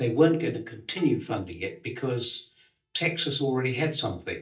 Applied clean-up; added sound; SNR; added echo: neural mask model DeepFilterNet 3.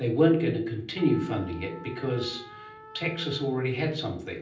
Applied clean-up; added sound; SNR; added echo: none; Trumpet; 20 dB; reverberation time 0.6 s.